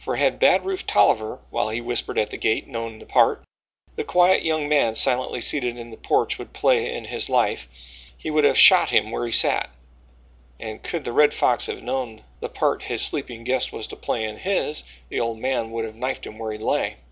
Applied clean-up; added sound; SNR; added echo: none; none; none; none.